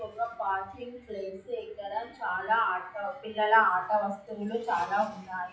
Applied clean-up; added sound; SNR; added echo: classical method WPE with log-MMSE.